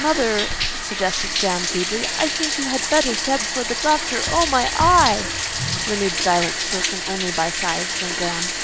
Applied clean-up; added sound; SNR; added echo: none; Bathtub (filling or washing); 1 dB; none.